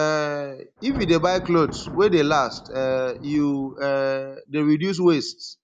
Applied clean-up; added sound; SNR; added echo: none; Thunder; 18 dB; none.